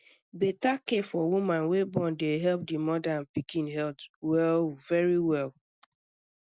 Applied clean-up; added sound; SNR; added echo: none; none; none; none.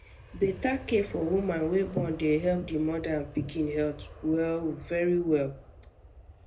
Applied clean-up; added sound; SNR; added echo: none; Aircraft; 16 dB; reverberation time 0.3 s.